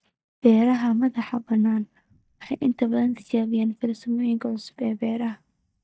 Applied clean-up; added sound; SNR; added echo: neural mask model DeepFilterNet 3.